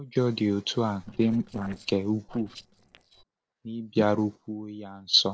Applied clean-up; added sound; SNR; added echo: neural separator model SepFormer DNS4.